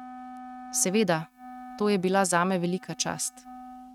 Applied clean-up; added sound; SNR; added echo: neural mask model RNNoise.